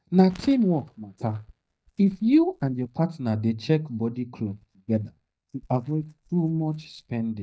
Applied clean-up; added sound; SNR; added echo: neural mask model DeepFilterNet 3.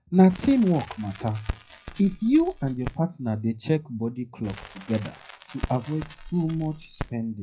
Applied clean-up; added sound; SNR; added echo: classical method WPE with log-MMSE.